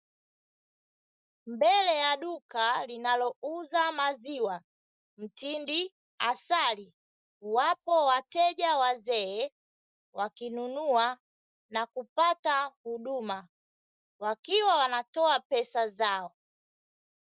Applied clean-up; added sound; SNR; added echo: neural mask model Resemble Enhance denoiser.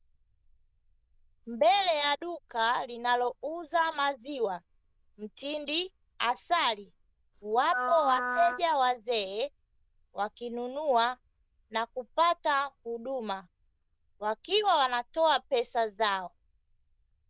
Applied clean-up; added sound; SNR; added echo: neural diffusion model UNIVERSE++.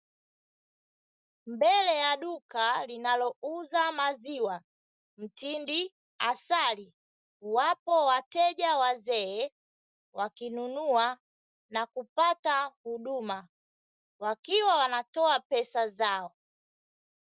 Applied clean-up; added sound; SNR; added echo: none; none; none; none.